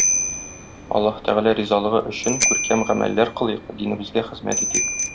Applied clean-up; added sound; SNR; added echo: none; Bicycle bell; 4 dB; reverberation time 0.3 s.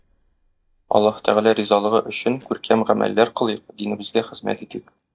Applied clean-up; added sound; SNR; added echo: neural mask model DeepFilterNet 3.